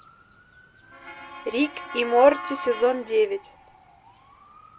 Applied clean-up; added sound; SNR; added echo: none; Motor vehicle (road) / Siren; 14 dB; none.